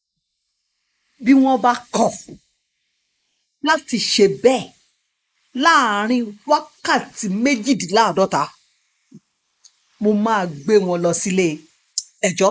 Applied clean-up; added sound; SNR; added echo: neural mask model Resemble Enhance denoiser.